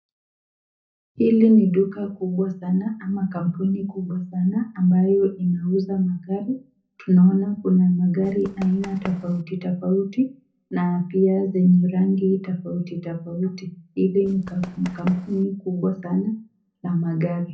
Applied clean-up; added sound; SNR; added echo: none; Run; 18 dB; reverberation time 0.4 s.